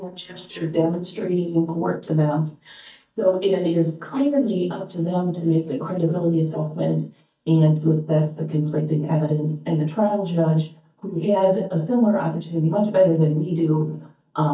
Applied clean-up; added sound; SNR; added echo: neural mask model DeepFilterNet 3.